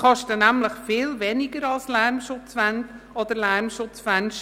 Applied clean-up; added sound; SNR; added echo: none; none; none; none.